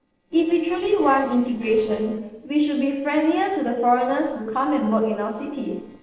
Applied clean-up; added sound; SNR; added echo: neural separator model SepFormer DNS4.